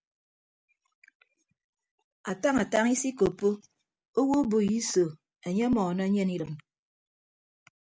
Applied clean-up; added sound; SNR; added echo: none; none; none; none.